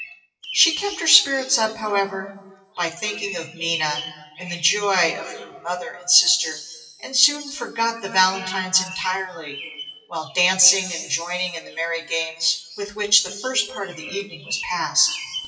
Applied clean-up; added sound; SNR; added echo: classical method WPE with log-MMSE.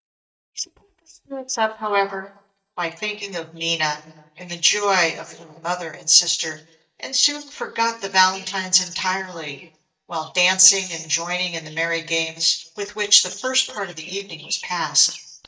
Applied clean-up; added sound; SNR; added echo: neural mask model DeepFilterNet 3.